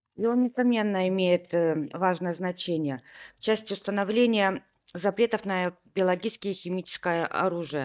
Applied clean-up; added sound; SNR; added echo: neural mask model DeepFilterNet 3.